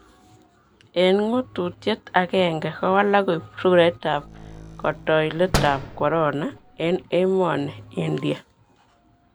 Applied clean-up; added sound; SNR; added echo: none; Slam; 9 dB; none.